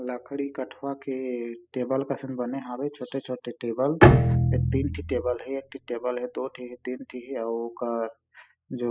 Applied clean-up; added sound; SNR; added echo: classical method spectral subtraction.